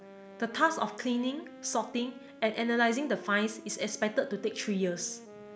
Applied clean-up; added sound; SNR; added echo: none; Wind instrument, woodwind instrument; 17 dB; none.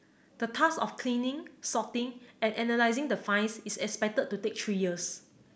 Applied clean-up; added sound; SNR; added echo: none; none; none; none.